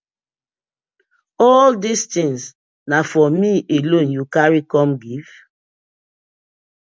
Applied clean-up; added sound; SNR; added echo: none; none; none; none.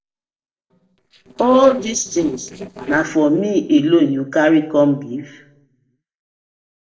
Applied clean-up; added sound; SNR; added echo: neural separator model SepFormer DNS4.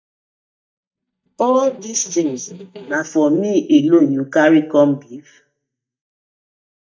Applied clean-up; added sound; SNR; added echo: neural mask model DeepFilterNet 3.